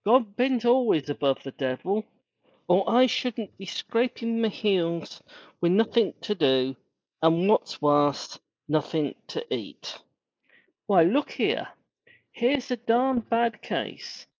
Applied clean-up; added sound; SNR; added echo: neural mask model Resemble Enhance denoiser.